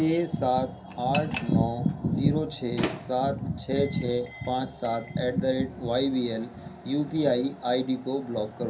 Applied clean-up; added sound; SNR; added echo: none; Microwave oven; 15 dB; reverberation time 0.3 s.